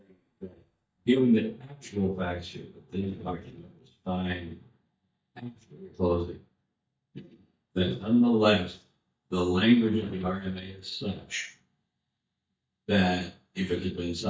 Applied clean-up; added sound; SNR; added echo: neural mask model DeepFilterNet 3.